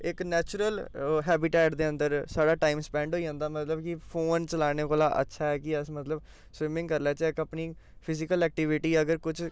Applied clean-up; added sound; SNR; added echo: none; none; none; none.